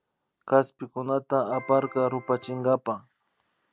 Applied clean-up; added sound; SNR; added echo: none; Electric guitar; 19 dB; none.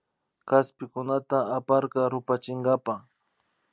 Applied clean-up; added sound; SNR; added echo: none; none; none; none.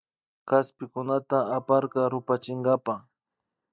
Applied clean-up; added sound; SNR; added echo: neural mask model DeepFilterNet 3.